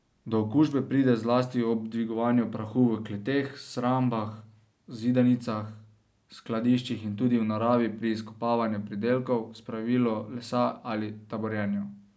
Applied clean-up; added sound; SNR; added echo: none; none; none; none.